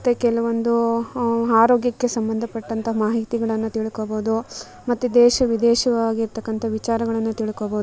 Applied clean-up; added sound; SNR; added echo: none; none; none; none.